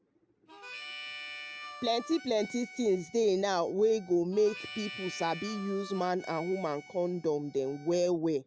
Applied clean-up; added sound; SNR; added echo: none; Harmonica; 15 dB; none.